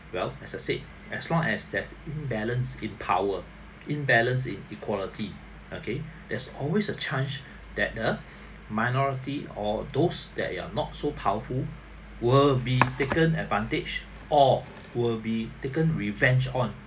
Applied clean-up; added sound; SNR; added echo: none; none; none; none.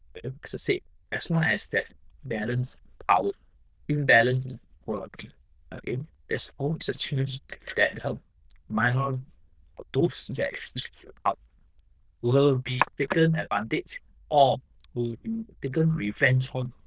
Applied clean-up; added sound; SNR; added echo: neural diffusion model UNIVERSE++.